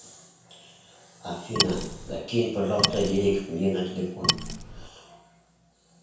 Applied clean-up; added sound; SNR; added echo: none; Wood; 0 dB; reverberation time 0.7 s.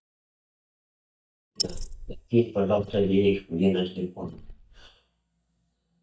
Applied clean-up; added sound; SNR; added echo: neural mask model DeepFilterNet 3.